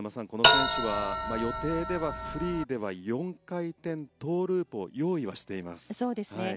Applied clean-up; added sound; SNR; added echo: none; Bell; -5 dB; none.